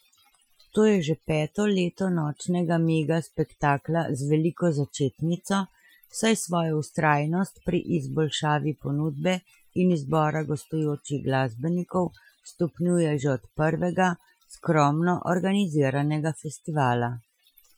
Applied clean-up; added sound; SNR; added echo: classical method Wiener filter.